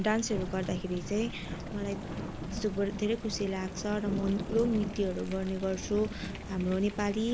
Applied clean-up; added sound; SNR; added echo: none; Thunder / Rain; 7 dB; none.